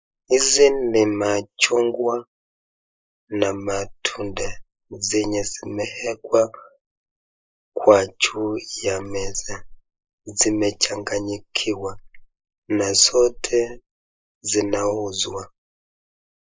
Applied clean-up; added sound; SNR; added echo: neural mask model Resemble Enhance denoiser.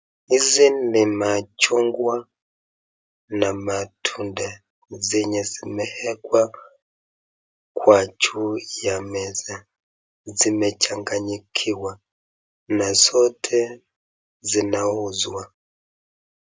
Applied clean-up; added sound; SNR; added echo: none; none; none; none.